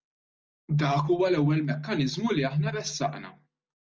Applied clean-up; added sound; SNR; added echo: none; none; none; none.